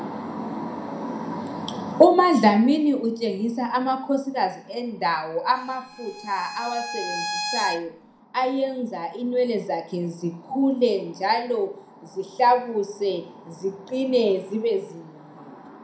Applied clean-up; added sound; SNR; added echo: none; Bowed string instrument; 9 dB; reverberation time 0.4 s.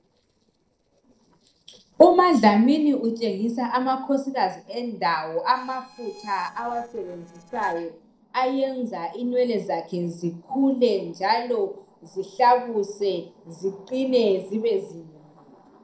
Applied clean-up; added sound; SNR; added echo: neural separator model SepFormer DNS4.